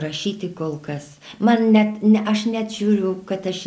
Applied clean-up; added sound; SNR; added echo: none; none; none; none.